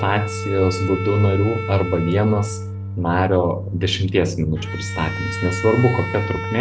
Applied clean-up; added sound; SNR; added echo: none; Organ + Bowed string instrument; 6 dB; none.